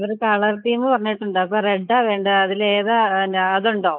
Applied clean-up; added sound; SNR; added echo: neural mask model Resemble Enhance denoiser.